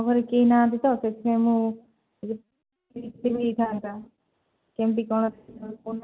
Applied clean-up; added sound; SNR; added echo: none; none; none; none.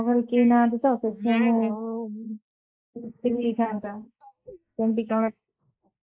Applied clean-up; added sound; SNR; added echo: neural mask model Resemble Enhance denoiser.